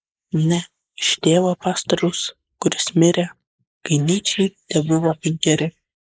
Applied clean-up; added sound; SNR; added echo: neural mask model Resemble Enhance denoiser.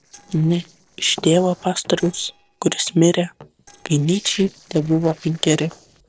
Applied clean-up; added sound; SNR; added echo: neural separator model SepFormer DNS4.